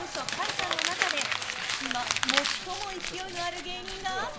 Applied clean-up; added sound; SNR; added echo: none; Crumpling, crinkling; -3 dB; none.